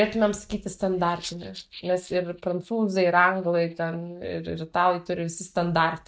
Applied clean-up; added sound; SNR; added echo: neural mask model DeepFilterNet 3.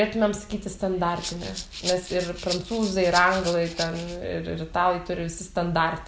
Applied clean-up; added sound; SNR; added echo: none; Rattle (instrument); 10 dB; none.